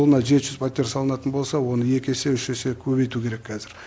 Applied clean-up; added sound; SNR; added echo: none; none; none; none.